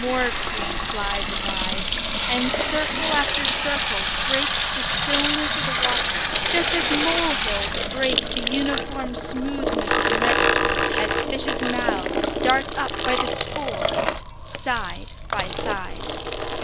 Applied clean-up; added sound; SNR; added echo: none; Sink (filling or washing) / Water tap, faucet; -5 dB; reverberation time 0.3 s.